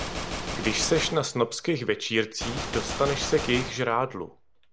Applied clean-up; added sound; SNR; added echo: none; Gunshot, gunfire; 7 dB; none.